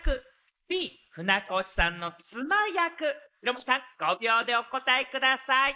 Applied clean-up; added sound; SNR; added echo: neural mask model Resemble Enhance denoiser.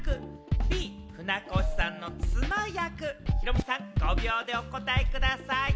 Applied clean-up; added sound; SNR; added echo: none; Scratching (performance technique); -3 dB; none.